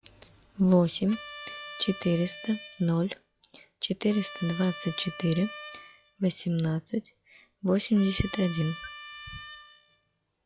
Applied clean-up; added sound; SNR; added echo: classical method log-MMSE.